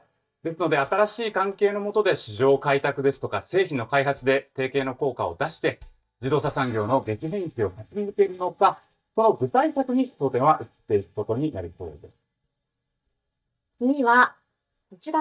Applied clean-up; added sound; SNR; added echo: neural mask model DeepFilterNet 3.